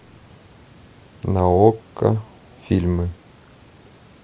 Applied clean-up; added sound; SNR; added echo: none; none; none; none.